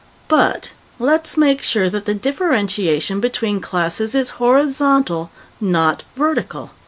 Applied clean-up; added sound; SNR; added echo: none; none; none; none.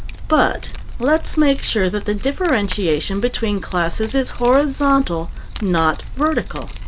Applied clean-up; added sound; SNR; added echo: none; Keys jangling; 7 dB; none.